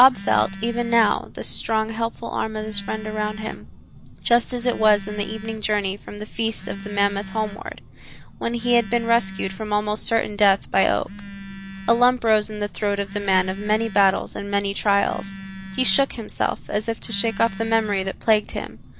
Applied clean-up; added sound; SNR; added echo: none; Telephone; 14 dB; none.